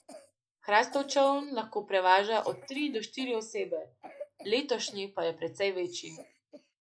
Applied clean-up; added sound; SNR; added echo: neural mask model Resemble Enhance denoiser.